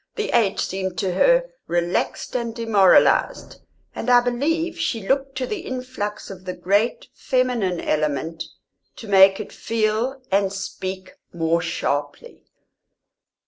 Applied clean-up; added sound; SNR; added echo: none; none; none; none.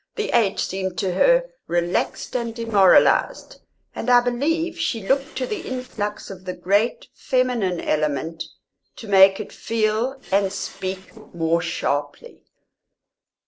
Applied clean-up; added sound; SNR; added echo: neural separator model SepFormer DNS4.